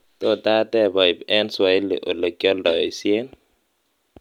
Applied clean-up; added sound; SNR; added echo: none; none; none; none.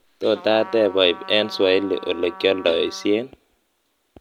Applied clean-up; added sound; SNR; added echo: none; Trumpet; 19 dB; none.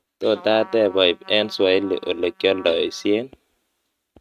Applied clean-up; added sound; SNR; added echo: neural mask model RNNoise.